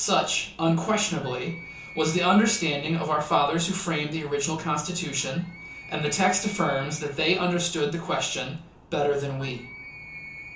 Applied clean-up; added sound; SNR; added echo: none; Animal; 18 dB; reverberation time 0.6 s.